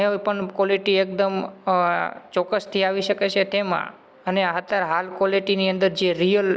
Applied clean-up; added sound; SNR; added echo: none; none; none; none.